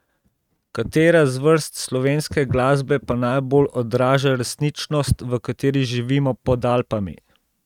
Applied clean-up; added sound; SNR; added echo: neural mask model RNNoise.